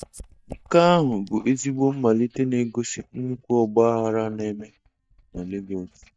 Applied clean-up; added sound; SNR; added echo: neural mask model DeepFilterNet 3.